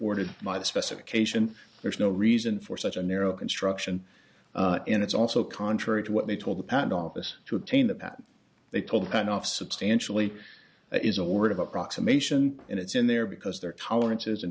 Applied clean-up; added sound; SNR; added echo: none; none; none; none.